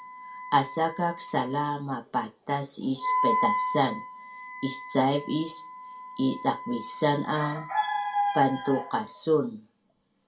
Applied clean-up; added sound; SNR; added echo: none; Wind instrument, woodwind instrument; 7 dB; reverberation time 0.2 s.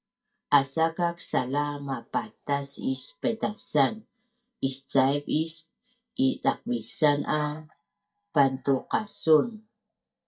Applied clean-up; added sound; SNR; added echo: neural mask model DeepFilterNet 3.